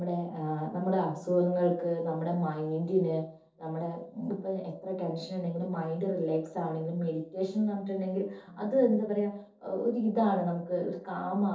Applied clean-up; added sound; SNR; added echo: neural separator model SepFormer DNS4.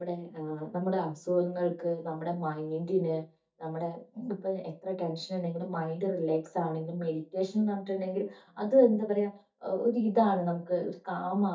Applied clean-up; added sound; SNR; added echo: neural mask model DeepFilterNet 3.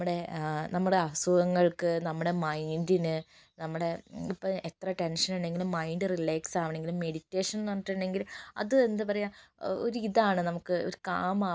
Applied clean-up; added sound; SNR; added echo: none; none; none; none.